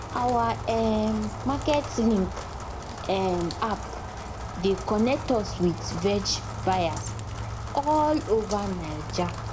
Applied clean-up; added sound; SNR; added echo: none; Rain; 7 dB; none.